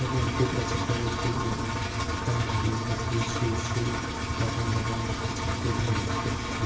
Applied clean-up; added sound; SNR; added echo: none; Engine; -2 dB; reverberation time 0.8 s.